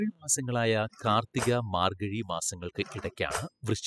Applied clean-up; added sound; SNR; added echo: classical method spectral subtraction.